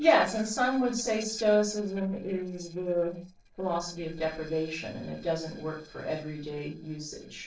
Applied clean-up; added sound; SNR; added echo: neural separator model SepFormer DNS4.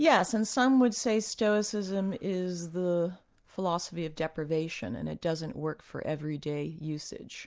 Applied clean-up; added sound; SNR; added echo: none; none; none; none.